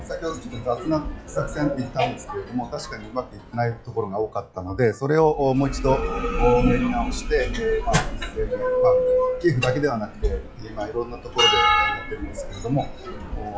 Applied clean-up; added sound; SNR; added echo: classical method log-MMSE.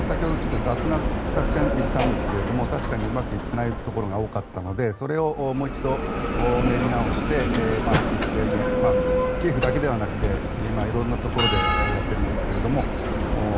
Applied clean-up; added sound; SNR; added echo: none; Bell; -2 dB; none.